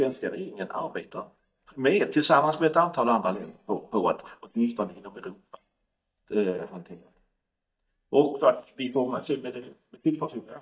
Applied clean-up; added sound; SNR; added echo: neural mask model DeepFilterNet 3.